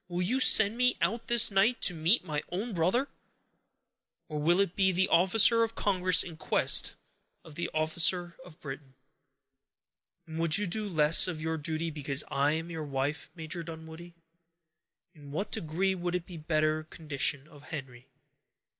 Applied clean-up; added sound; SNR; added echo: none; none; none; none.